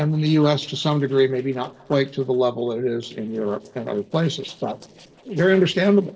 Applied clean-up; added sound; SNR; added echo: neural separator model SepFormer DNS4.